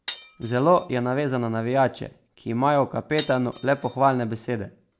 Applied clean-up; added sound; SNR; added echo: none; Glass; 12 dB; none.